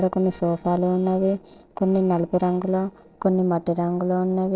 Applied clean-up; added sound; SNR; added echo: neural separator model SepFormer DNS4.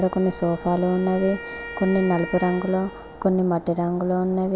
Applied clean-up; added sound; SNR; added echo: none; Wind instrument, woodwind instrument; 16 dB; none.